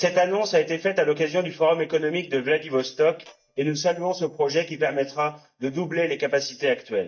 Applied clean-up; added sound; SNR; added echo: neural mask model DeepFilterNet 3.